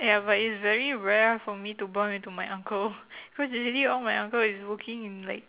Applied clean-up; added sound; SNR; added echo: none; none; none; none.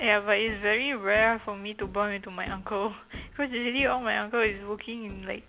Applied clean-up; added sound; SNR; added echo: none; Thump, thud; 18 dB; none.